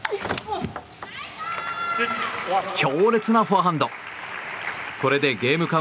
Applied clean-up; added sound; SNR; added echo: none; none; none; none.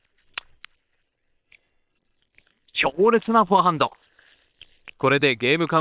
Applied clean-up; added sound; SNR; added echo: neural separator model SepFormer WHAM!.